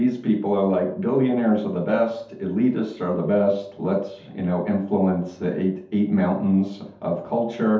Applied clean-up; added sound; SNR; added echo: none; none; none; reverberation time 0.6 s.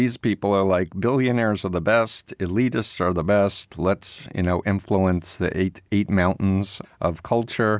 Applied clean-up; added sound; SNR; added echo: none; none; none; none.